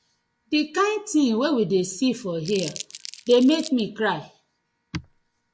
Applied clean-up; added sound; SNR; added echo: none; Crumpling, crinkling; 15 dB; none.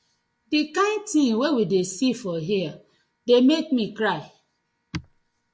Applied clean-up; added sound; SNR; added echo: none; none; none; none.